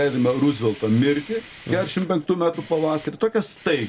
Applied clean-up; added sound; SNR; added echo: none; Hiss; 15 dB; none.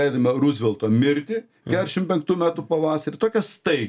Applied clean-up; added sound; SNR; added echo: none; none; none; none.